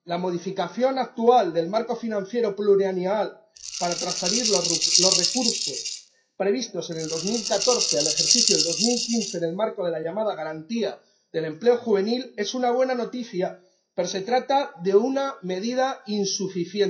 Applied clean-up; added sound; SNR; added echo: classical method WPE with log-MMSE.